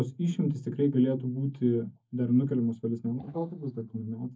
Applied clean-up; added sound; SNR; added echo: neural mask model DeepFilterNet 3.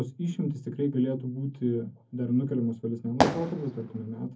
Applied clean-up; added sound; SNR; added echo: none; Fireworks; -1 dB; reverberation time 0.3 s.